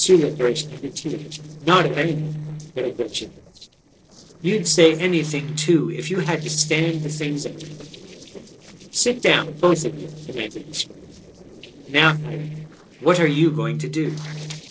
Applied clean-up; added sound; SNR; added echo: neural separator model SepFormer DNS4.